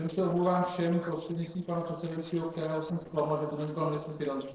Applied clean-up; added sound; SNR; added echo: neural separator model SepFormer DNS4.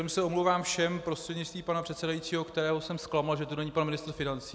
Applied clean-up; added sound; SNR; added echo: none; none; none; none.